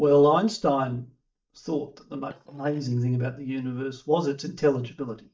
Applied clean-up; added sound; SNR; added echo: neural mask model DeepFilterNet 3.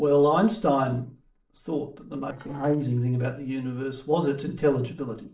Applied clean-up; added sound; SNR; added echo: neural separator model SepFormer DNS4.